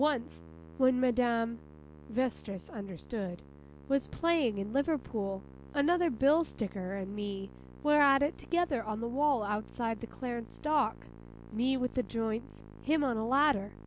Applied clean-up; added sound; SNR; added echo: none; Musical instrument; 18 dB; none.